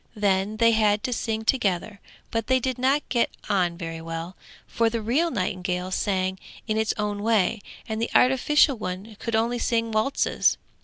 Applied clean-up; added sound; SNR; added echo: none; none; none; none.